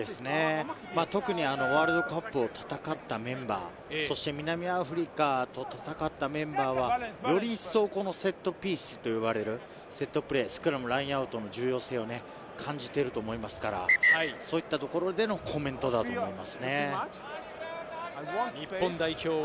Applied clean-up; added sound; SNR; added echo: none; Wind instrument, woodwind instrument; 1 dB; none.